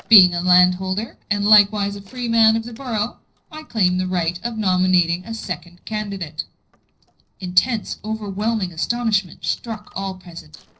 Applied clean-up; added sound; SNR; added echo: neural separator model SepFormer DNS4.